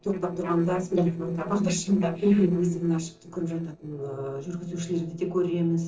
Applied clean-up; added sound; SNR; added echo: neural separator model SepFormer DNS4.